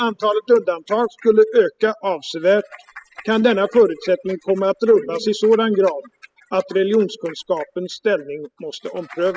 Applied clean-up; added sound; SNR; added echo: classical method spectral subtraction.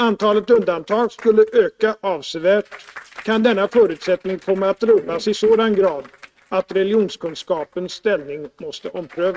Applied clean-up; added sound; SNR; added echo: neural mask model RNNoise.